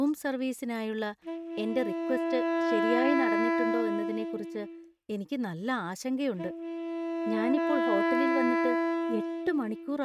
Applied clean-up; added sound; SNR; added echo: neural mask model RNNoise.